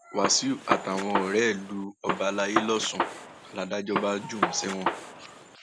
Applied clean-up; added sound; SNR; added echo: none; Gunshot, gunfire; 2 dB; none.